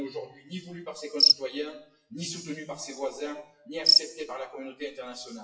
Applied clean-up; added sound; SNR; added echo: classical method WPE with log-MMSE.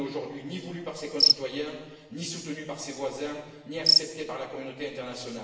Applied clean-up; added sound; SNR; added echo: none; Cricket; -5 dB; reverberation time 1.0 s.